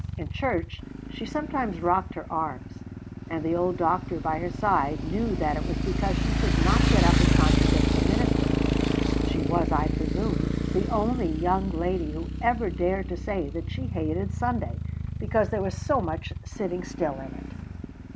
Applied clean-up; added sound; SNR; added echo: none; Motorcycle; -2 dB; none.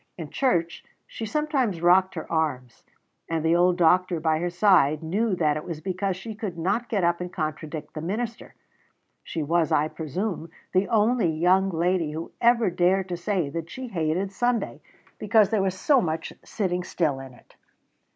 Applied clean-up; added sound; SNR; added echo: none; none; none; none.